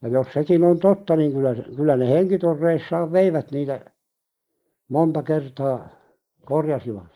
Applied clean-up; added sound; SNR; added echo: neural mask model Resemble Enhance denoiser.